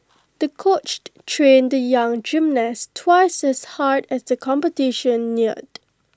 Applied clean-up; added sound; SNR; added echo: none; none; none; none.